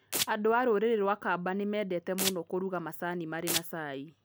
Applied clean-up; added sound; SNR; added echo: none; Domestic sounds, home sounds; 4 dB; none.